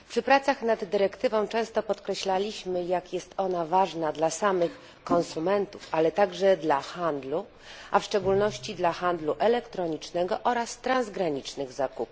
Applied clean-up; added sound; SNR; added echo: none; none; none; none.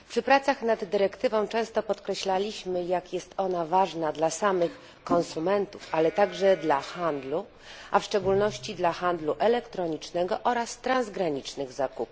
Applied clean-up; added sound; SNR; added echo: none; Livestock, farm animals, working animals; 19 dB; none.